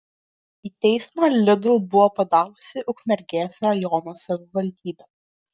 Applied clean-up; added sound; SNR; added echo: none; none; none; none.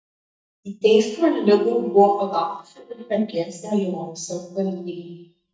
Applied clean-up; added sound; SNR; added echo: neural mask model DeepFilterNet 3.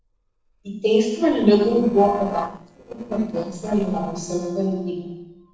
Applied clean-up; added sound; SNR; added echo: neural separator model SepFormer DNS4.